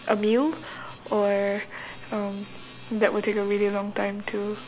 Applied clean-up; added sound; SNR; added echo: none; none; none; none.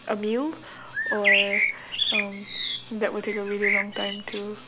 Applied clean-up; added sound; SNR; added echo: none; Bird; -3 dB; none.